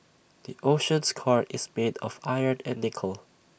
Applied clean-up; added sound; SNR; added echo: none; none; none; none.